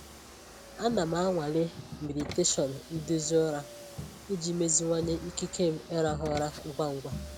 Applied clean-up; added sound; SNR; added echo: none; Car + Crowd; 12 dB; none.